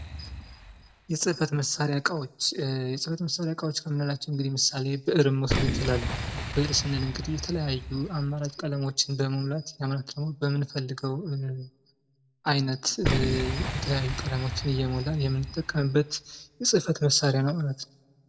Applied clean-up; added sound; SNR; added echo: none; Boom; 8 dB; reverberation time 0.4 s.